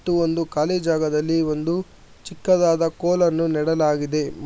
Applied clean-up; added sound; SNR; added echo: none; none; none; none.